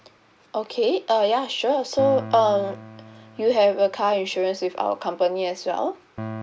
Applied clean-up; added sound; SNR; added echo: none; Piano; 17 dB; none.